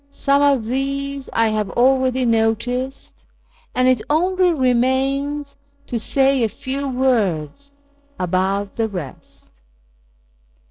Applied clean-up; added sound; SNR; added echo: neural separator model SepFormer DNS4.